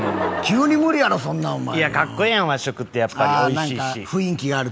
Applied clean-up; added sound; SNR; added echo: none; none; none; none.